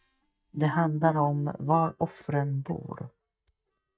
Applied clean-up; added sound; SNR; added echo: neural mask model DeepFilterNet 3.